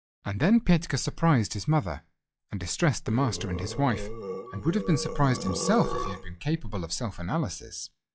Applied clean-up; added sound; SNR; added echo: classical method log-MMSE.